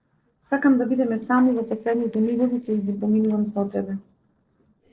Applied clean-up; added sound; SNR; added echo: neural separator model SepFormer DNS4.